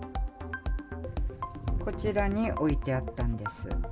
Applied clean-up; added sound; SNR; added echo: none; none; none; none.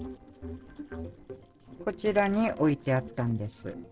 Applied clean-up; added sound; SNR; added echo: neural separator model SepFormer DNS4.